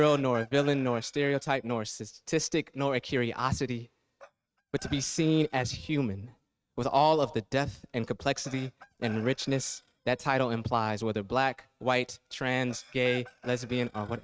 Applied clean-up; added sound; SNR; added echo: neural mask model RNNoise.